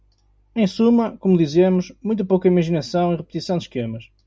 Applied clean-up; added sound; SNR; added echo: none; none; none; none.